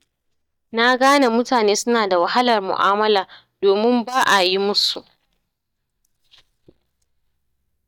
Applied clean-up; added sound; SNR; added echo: neural mask model DeepFilterNet 3.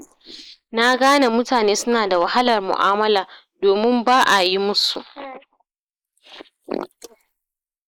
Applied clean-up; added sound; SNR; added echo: neural mask model Resemble Enhance denoiser.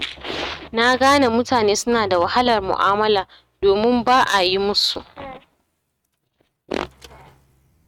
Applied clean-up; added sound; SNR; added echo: neural mask model RNNoise.